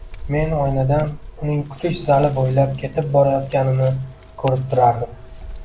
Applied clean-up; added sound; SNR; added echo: none; Scissors; 15 dB; none.